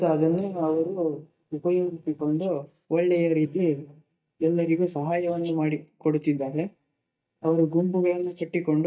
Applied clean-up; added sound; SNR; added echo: neural mask model DeepFilterNet 3.